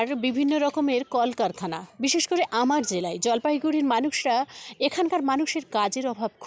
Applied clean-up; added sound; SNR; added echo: none; none; none; none.